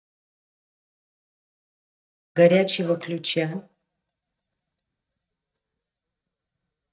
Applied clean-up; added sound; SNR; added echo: neural mask model DeepFilterNet 3.